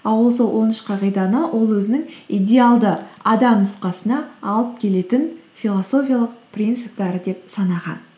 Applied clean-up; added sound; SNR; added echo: none; none; none; none.